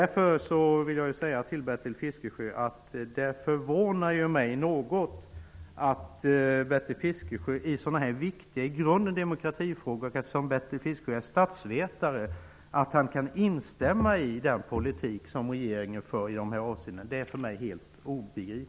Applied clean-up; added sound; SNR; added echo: none; none; none; none.